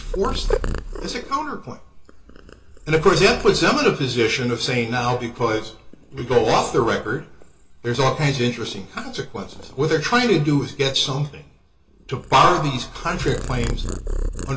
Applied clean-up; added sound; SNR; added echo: none; Purr; 10 dB; reverberation time 0.2 s.